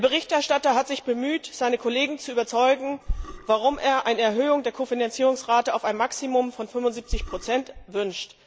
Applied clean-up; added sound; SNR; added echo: none; Burping, eructation; 8 dB; none.